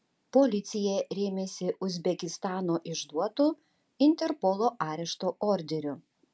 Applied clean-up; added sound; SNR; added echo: none; none; none; none.